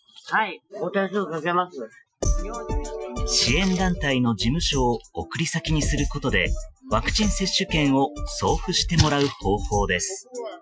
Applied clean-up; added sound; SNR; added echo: classical method Wiener filter.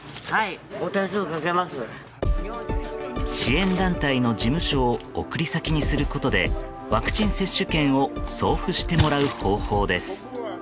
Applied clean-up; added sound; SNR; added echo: none; Splash, splatter; 13 dB; none.